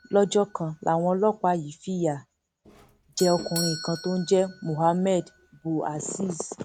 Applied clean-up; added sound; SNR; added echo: none; Doorbell; 16 dB; none.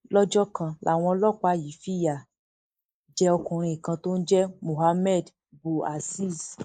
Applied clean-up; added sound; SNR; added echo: neural mask model Resemble Enhance denoiser.